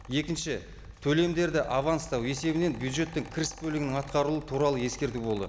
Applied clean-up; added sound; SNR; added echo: none; Mechanical fan; 17 dB; none.